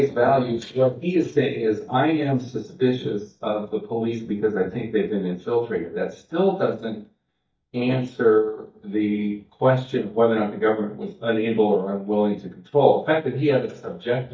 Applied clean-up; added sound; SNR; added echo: neural mask model DeepFilterNet 3.